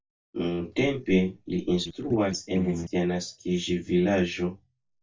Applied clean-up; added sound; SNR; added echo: neural mask model DeepFilterNet 3.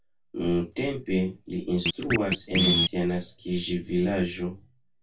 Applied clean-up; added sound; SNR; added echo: none; Scratching (performance technique); 1 dB; reverberation time 0.2 s.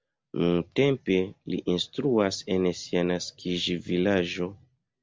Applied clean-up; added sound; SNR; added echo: none; none; none; none.